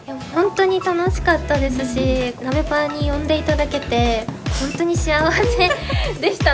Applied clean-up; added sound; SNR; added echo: none; Drum / Drum kit; 17 dB; none.